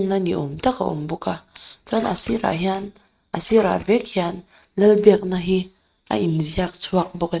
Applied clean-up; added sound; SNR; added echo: neural mask model RNNoise.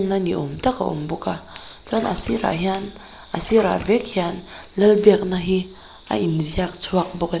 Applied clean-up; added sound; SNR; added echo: none; Splash, splatter; 17 dB; none.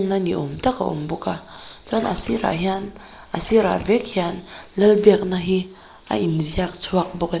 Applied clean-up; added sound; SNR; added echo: neural mask model Resemble Enhance denoiser.